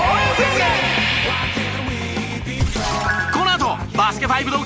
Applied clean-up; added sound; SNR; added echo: none; none; none; none.